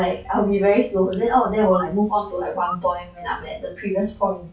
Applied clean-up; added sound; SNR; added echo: classical method log-MMSE.